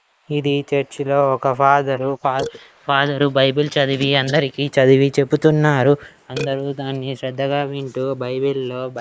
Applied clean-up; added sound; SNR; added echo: neural mask model Resemble Enhance denoiser.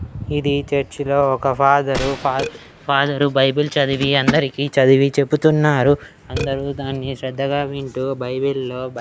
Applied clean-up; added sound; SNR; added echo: none; Gunshot, gunfire + Burping, eructation; 18 dB; none.